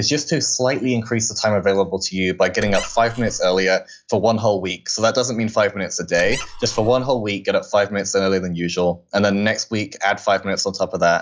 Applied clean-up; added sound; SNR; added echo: classical method log-MMSE.